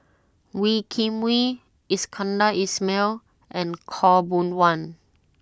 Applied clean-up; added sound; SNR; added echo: none; none; none; none.